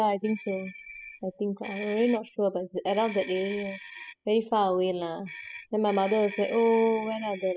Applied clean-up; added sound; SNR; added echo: classical method spectral subtraction.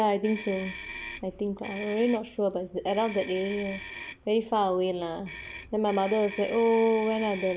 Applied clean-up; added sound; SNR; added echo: none; Motor vehicle (road); 14 dB; none.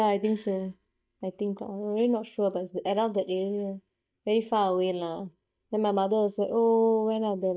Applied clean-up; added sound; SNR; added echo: neural mask model DeepFilterNet 3.